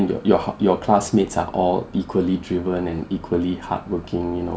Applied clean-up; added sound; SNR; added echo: none; none; none; none.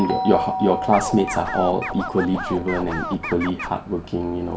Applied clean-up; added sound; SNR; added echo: none; Doorbell + Scratching (performance technique); 6 dB; none.